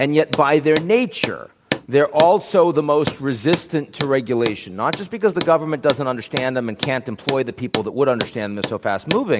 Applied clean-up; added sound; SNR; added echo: none; Hammer; 11 dB; none.